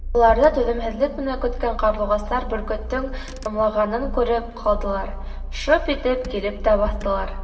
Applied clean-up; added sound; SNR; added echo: none; Engine / Car; 7 dB; reverberation time 1.4 s.